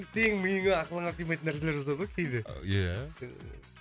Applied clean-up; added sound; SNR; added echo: none; none; none; none.